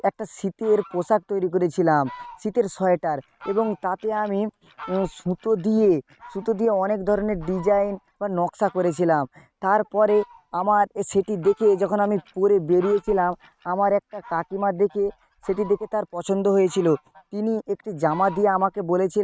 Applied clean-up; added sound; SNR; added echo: neural mask model RNNoise.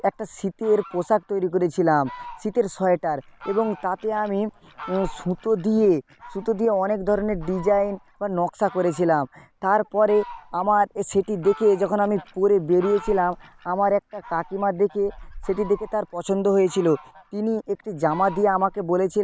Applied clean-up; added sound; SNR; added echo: none; Fowl; 19 dB; none.